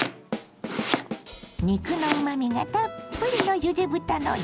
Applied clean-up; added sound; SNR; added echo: none; Domestic sounds, home sounds; 6 dB; none.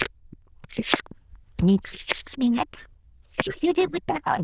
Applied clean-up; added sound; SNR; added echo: neural diffusion model UNIVERSE++.